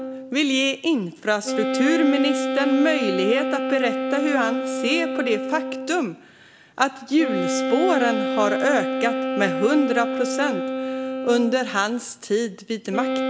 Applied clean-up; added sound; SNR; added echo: none; Wind instrument, woodwind instrument; 3 dB; none.